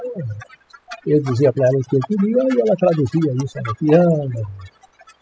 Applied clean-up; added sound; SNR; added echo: classical method spectral subtraction.